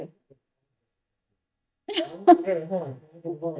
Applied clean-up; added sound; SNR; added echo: neural mask model DeepFilterNet 3.